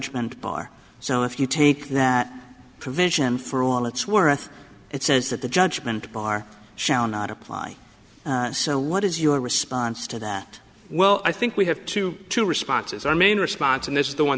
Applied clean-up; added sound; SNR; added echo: none; none; none; none.